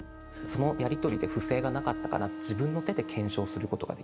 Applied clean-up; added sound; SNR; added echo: none; Bowed string instrument; 7 dB; none.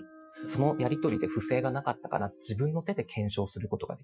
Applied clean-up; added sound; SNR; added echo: classical method Wiener filter.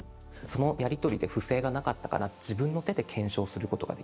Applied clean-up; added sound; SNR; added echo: none; none; none; none.